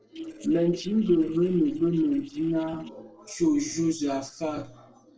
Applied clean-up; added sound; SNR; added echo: neural separator model SepFormer DNS4.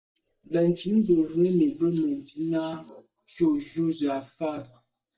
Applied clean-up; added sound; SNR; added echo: neural mask model DeepFilterNet 3.